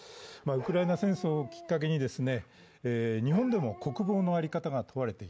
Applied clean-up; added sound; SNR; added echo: none; Bark; 17 dB; none.